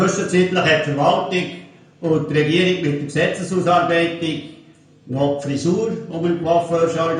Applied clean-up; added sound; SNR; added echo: none; none; none; reverberation time 0.5 s.